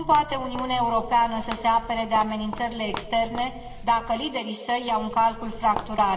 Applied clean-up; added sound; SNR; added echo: none; Walk, footsteps; 12 dB; reverberation time 2.1 s.